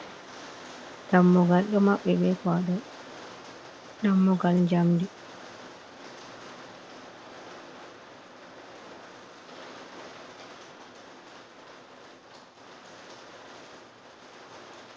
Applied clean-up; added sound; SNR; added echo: none; Rain; 16 dB; none.